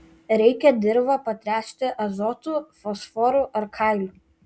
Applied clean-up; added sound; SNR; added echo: none; none; none; none.